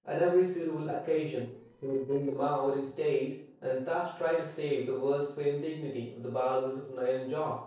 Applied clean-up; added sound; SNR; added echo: neural separator model SepFormer DNS4.